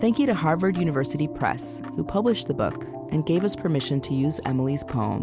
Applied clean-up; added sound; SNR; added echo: none; none; none; none.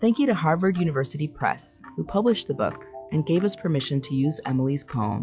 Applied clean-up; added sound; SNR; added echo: classical method log-MMSE.